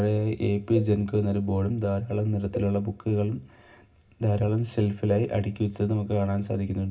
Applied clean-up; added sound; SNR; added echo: none; Cowbell; 17 dB; reverberation time 0.4 s.